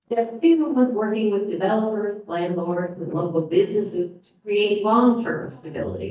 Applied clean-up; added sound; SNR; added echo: neural mask model DeepFilterNet 3.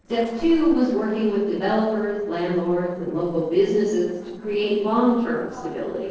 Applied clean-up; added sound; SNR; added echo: neural separator model SepFormer DNS4.